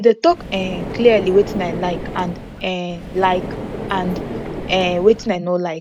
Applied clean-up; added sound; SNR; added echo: none; Car; 9 dB; none.